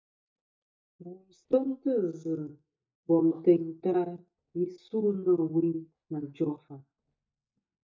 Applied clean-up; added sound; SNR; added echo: neural mask model DeepFilterNet 3.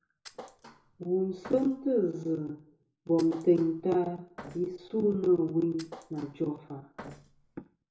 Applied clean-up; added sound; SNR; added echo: none; Thump, thud; 19 dB; reverberation time 0.2 s.